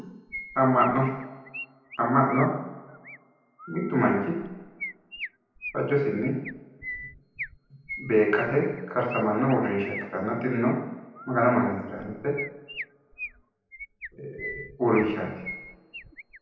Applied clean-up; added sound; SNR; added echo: none; Chirp, tweet; 14 dB; reverberation time 0.9 s.